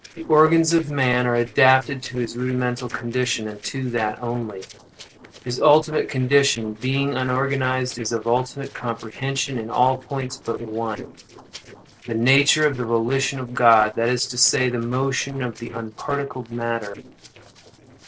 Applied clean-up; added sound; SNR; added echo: neural separator model SepFormer DNS4.